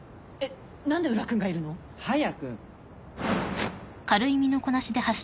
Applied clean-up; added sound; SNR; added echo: none; none; none; none.